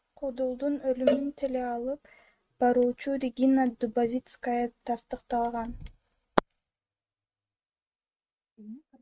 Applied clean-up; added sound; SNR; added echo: neural mask model RNNoise.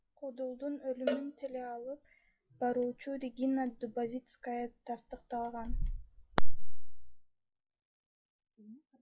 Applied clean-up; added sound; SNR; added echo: classical method log-MMSE.